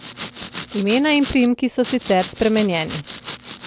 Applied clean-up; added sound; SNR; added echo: none; Domestic sounds, home sounds; 10 dB; none.